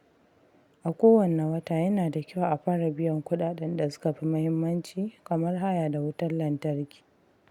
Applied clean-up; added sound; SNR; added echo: none; none; none; none.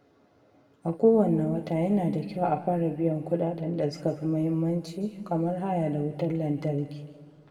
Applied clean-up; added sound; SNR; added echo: none; none; none; reverberation time 1.5 s.